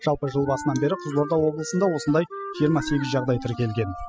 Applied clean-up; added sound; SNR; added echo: classical method spectral subtraction.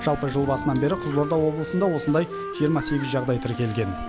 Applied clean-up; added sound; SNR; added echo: none; Wind instrument, woodwind instrument; 9 dB; none.